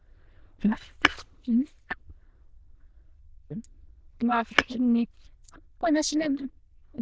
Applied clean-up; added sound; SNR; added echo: neural diffusion model UNIVERSE++.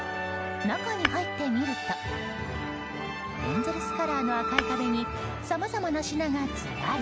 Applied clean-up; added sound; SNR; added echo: none; Tap / Hammer; 6 dB; none.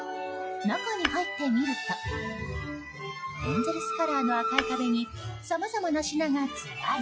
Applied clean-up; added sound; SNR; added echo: classical method log-MMSE.